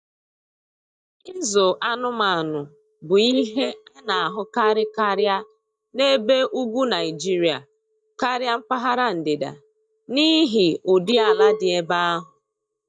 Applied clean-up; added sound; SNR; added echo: neural mask model DeepFilterNet 3.